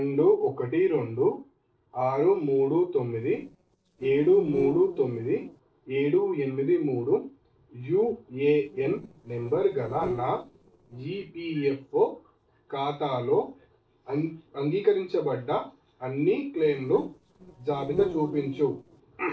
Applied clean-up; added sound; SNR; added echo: neural separator model SepFormer DNS4.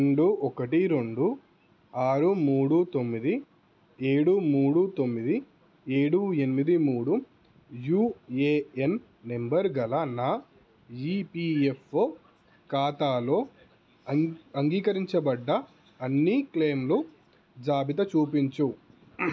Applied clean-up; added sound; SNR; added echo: none; none; none; none.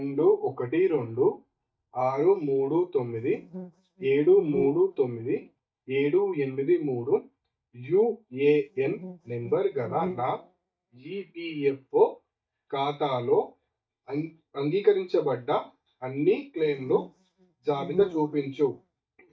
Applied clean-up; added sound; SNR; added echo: neural mask model DeepFilterNet 3.